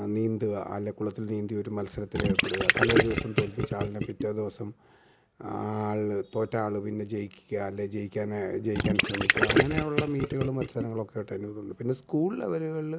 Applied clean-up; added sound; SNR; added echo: none; Gurgling; -4 dB; none.